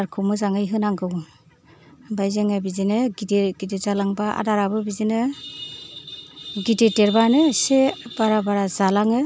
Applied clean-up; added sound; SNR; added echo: none; none; none; none.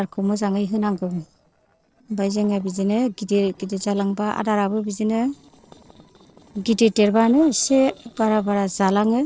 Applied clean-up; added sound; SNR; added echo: neural separator model SepFormer DNS4.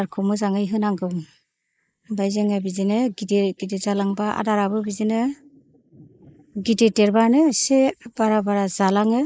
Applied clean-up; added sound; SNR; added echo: neural mask model Resemble Enhance denoiser.